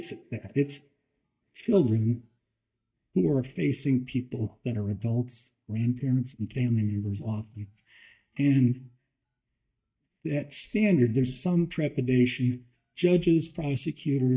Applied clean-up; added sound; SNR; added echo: neural mask model DeepFilterNet 3.